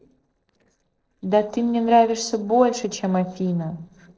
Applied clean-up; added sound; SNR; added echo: neural separator model SepFormer DNS4.